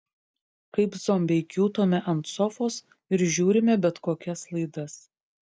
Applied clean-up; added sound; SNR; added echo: none; none; none; none.